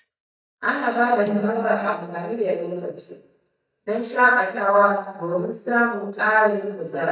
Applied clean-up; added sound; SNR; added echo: neural mask model DeepFilterNet 3.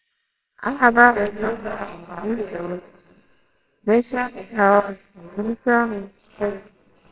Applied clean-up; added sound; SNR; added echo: neural separator model SepFormer WHAMR!.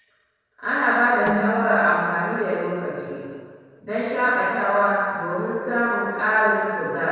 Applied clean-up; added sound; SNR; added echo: neural separator model SepFormer DNS4.